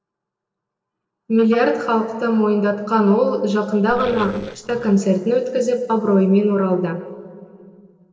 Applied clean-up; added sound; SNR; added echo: neural separator model SepFormer DNS4.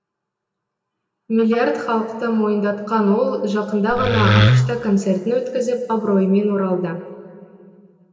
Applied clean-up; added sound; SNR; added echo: none; Wood; -4 dB; reverberation time 2.6 s.